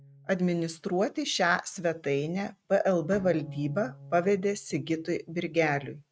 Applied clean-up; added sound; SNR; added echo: neural mask model RNNoise.